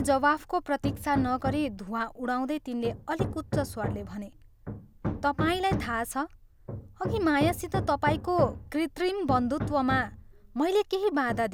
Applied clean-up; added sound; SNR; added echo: none; Hammer; 7 dB; none.